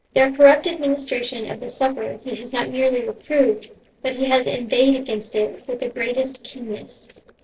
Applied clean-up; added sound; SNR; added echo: neural separator model SepFormer DNS4.